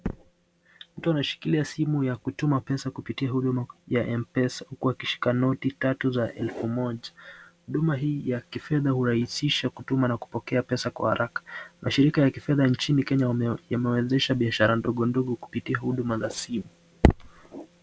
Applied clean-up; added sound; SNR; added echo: none; none; none; none.